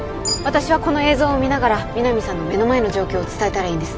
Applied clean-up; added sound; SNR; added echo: none; none; none; none.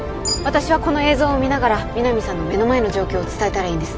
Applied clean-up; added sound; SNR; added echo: none; Musical instrument; 14 dB; none.